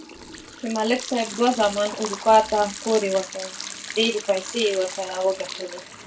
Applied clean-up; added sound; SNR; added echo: none; Liquid; 12 dB; reverberation time 0.2 s.